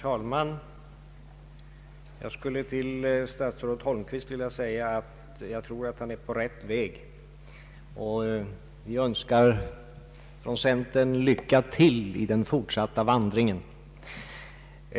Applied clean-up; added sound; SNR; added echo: none; none; none; none.